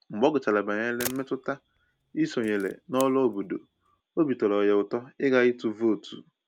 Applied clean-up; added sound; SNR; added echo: none; Camera; 17 dB; none.